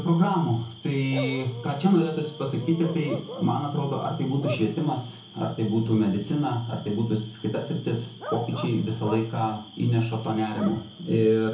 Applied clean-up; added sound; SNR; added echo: none; Bark / Cricket; 15 dB; reverberation time 0.6 s.